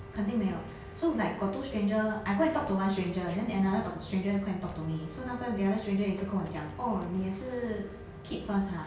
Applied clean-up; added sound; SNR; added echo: none; Wind instrument, woodwind instrument + Gunshot, gunfire; 19 dB; none.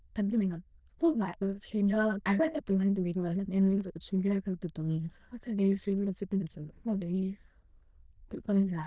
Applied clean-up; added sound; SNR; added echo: neural diffusion model UNIVERSE++.